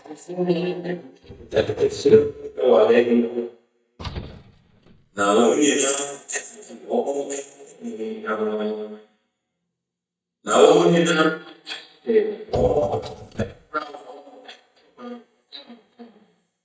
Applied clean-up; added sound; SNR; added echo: neural mask model DeepFilterNet 3.